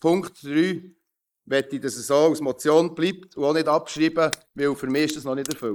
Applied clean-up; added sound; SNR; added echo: neural mask model Resemble Enhance denoiser.